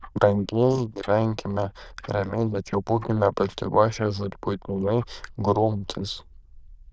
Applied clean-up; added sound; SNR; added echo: neural diffusion model UNIVERSE++.